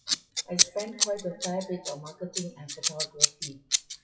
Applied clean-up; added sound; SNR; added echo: classical method WPE with log-MMSE.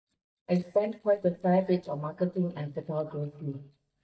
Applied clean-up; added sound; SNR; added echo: neural mask model DeepFilterNet 3.